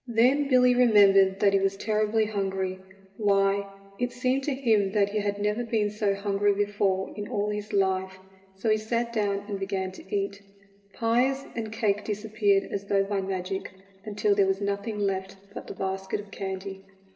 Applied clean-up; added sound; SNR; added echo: none; none; none; reverberation time 1.7 s.